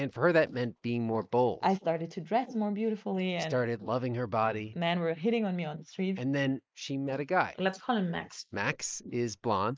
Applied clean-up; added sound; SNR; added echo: neural mask model Resemble Enhance denoiser.